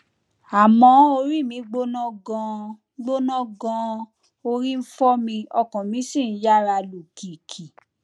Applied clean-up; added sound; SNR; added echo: none; none; none; none.